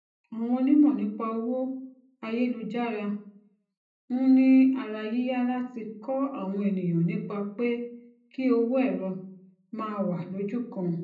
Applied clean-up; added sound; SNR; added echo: none; none; none; reverberation time 0.6 s.